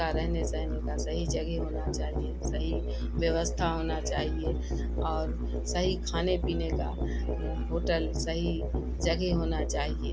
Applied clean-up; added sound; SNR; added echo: none; Musical instrument; -3 dB; none.